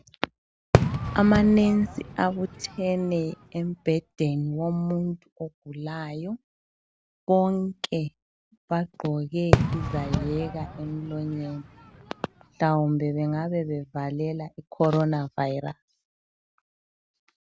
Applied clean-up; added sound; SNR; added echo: none; Fireworks; 2 dB; none.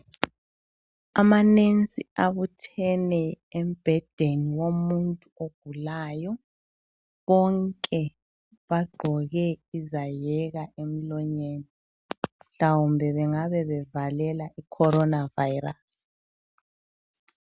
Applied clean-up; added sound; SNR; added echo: none; none; none; none.